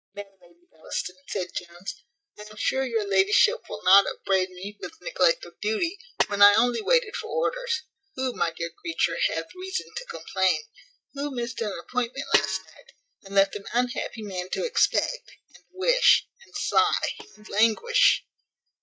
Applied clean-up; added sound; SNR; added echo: neural mask model DeepFilterNet 3.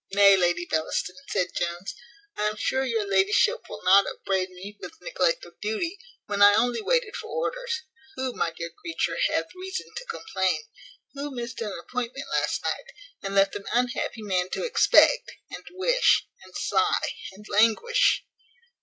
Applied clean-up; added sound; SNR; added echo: none; none; none; none.